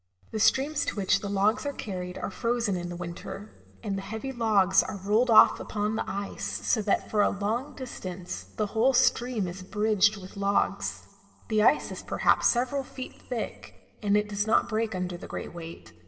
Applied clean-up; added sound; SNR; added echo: none; none; none; reverberation time 1.6 s.